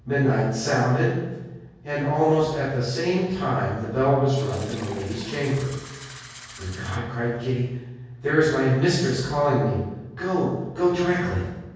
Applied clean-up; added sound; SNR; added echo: none; Fill (with liquid); 19 dB; reverberation time 1.3 s.